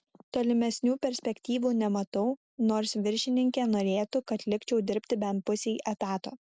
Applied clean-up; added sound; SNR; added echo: none; none; none; none.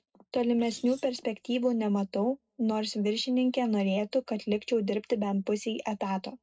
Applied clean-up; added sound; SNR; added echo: neural separator model SepFormer DNS4.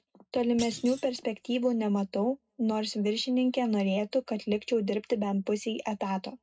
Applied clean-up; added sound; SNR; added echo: none; Thump, thud; 17 dB; reverberation time 0.2 s.